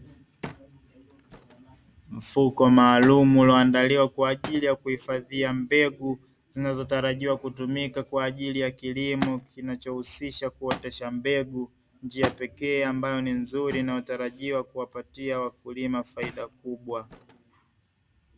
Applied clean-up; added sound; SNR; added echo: none; Thump, thud; 17 dB; none.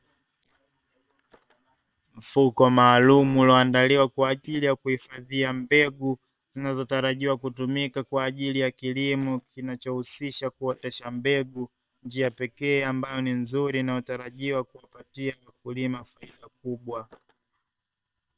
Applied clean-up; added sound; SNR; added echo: neural separator model SepFormer WHAM!.